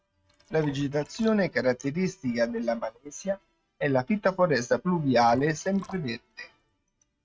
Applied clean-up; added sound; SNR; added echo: neural mask model RNNoise.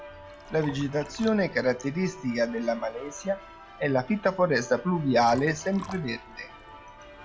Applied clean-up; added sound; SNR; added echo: none; Liquid + Church bell; 17 dB; none.